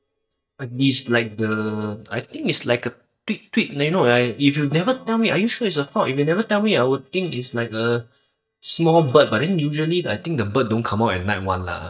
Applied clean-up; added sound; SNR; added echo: neural mask model DeepFilterNet 3.